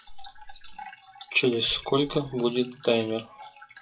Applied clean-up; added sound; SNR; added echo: classical method WPE with log-MMSE.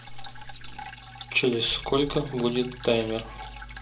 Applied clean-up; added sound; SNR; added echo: none; Drip; 14 dB; reverberation time 0.2 s.